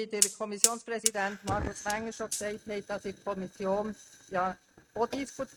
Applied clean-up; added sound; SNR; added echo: neural mask model RNNoise.